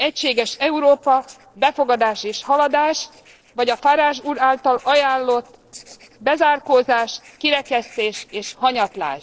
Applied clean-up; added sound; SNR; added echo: neural separator model SepFormer DNS4.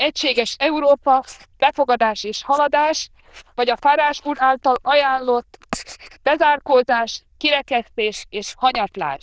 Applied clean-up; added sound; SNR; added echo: neural diffusion model UNIVERSE++.